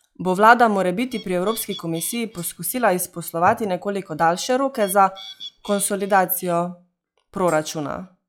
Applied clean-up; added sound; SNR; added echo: classical method log-MMSE.